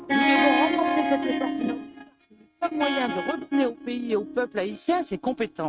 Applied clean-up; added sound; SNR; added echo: neural mask model RNNoise.